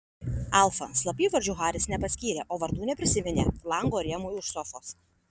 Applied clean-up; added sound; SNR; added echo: none; none; none; none.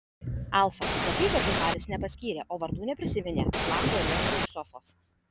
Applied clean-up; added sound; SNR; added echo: none; Ocean / Boat, Water vehicle; -3 dB; none.